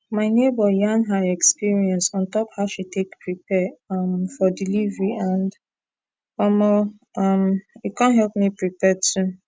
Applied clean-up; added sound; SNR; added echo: none; none; none; none.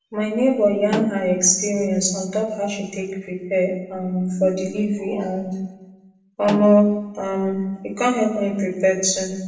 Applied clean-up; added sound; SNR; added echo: none; Snare drum; 13 dB; reverberation time 0.8 s.